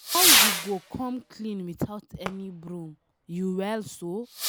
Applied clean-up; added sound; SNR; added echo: none; Whoosh, swoosh, swish / Fireworks; -5 dB; none.